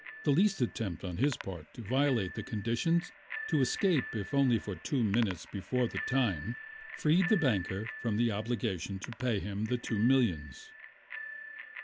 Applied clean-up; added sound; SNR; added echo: none; Bicycle bell; 13 dB; none.